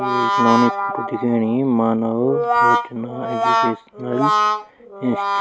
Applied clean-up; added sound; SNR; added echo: none; Brass instrument; -1 dB; none.